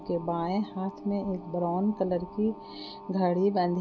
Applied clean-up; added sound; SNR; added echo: none; none; none; none.